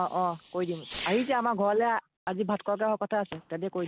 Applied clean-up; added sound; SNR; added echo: none; Fireworks; 14 dB; none.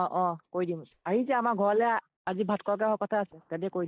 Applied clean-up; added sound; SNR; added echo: neural mask model DeepFilterNet 3.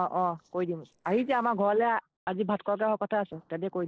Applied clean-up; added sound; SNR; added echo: neural separator model SepFormer DNS4.